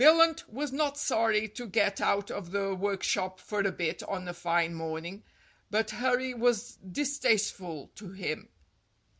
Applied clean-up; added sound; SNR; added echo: none; none; none; none.